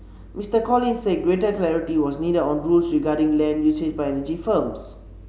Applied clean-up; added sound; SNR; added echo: none; none; none; none.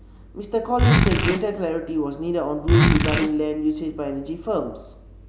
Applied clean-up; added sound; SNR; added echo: none; Zipper (clothing); -5 dB; none.